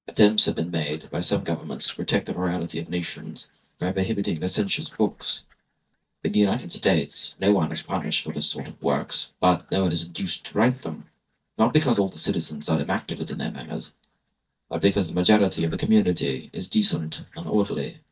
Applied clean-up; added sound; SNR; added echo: neural mask model DeepFilterNet 3.